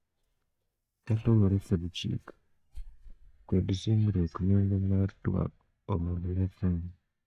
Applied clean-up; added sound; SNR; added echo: neural mask model DeepFilterNet 3.